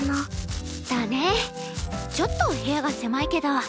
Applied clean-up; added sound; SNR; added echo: none; Domestic sounds, home sounds; 16 dB; none.